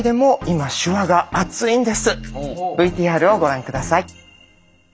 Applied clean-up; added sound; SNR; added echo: none; none; none; none.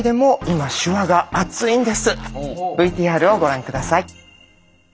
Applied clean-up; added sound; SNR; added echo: none; Zipper (clothing); 18 dB; none.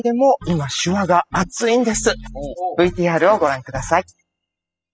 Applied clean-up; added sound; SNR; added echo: classical method spectral subtraction.